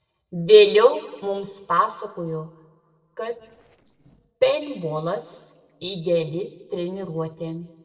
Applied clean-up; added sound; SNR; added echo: neural separator model SepFormer DNS4.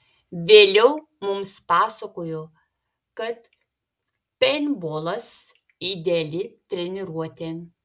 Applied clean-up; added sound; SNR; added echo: none; none; none; none.